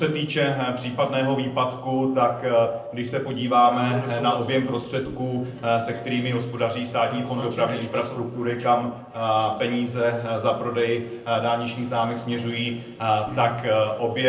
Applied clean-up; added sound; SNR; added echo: neural separator model SepFormer DNS4.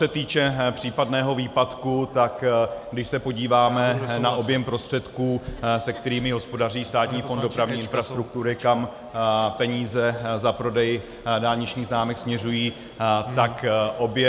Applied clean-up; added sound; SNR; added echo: none; none; none; none.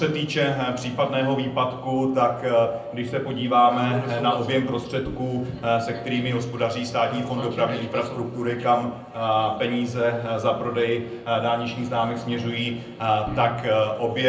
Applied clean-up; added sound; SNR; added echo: none; Bowed string instrument; 16 dB; reverberation time 0.6 s.